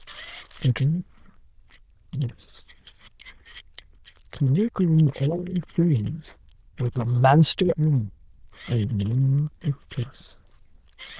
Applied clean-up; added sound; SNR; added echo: neural diffusion model UNIVERSE++.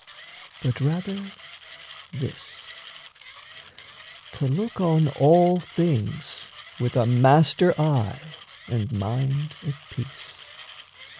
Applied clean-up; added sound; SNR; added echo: none; Mechanisms; 20 dB; none.